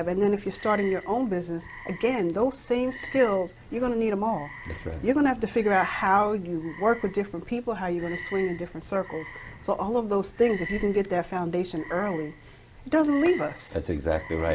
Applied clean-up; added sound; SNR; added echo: none; Frog; 17 dB; none.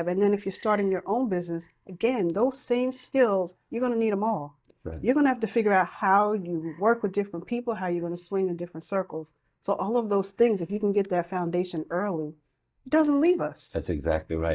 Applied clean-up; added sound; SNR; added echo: neural mask model DeepFilterNet 3.